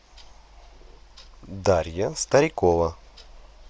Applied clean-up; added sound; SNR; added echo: none; none; none; none.